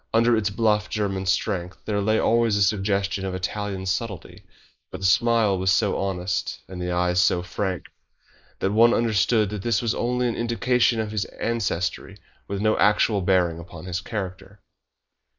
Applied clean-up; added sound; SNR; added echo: neural mask model Resemble Enhance denoiser.